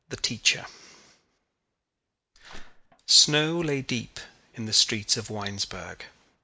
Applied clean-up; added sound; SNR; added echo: none; Crushing; 14 dB; none.